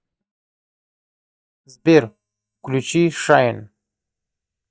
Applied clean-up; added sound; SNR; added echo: neural mask model DeepFilterNet 3.